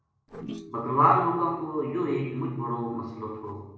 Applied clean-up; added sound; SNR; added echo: neural separator model SepFormer DNS4.